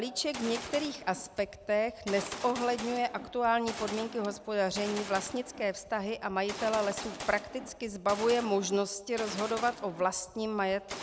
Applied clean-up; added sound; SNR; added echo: none; Gunshot, gunfire; 12 dB; none.